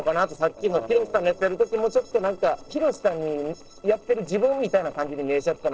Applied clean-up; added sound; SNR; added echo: neural separator model SepFormer DNS4.